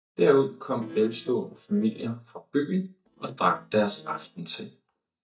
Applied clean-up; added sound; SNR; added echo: neural mask model DeepFilterNet 3.